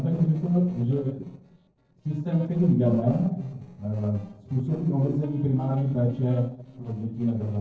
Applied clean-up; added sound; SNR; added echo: neural separator model SepFormer DNS4.